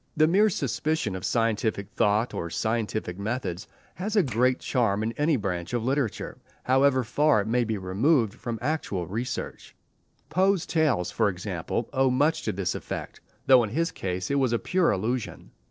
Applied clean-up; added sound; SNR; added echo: neural separator model SepFormer DNS4.